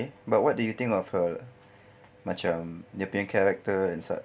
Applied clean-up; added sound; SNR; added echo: none; none; none; none.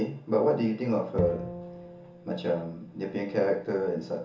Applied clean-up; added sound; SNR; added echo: none; Bowed string instrument; 11 dB; reverberation time 0.7 s.